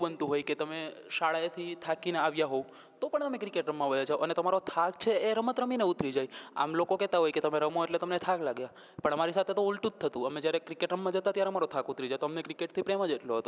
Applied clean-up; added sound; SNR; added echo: none; none; none; none.